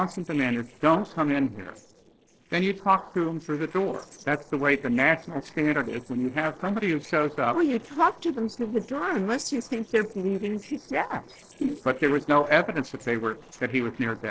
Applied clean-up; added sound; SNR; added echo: neural separator model SepFormer DNS4.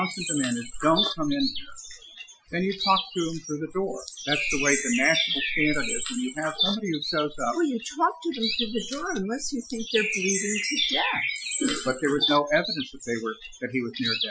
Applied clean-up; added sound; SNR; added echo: classical method Wiener filter.